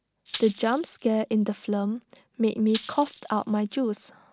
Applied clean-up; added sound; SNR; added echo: none; Rattle (instrument); 17 dB; none.